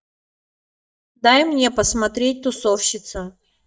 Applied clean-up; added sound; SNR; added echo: neural mask model DeepFilterNet 3.